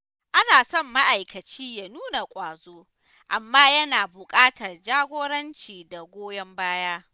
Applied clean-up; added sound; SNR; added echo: none; none; none; none.